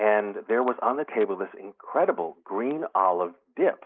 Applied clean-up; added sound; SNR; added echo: neural mask model Resemble Enhance denoiser.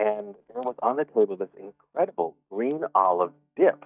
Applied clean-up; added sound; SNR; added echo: neural mask model DeepFilterNet 3.